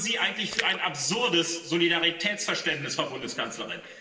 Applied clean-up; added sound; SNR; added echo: none; Splash, splatter; 12 dB; reverberation time 1.2 s.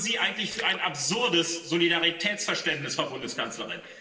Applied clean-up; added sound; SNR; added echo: neural separator model SepFormer DNS4.